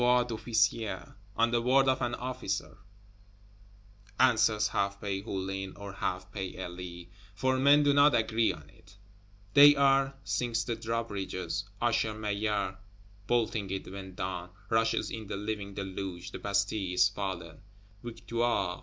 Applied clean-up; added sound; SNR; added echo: none; none; none; none.